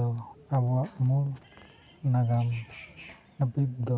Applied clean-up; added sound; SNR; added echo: none; none; none; none.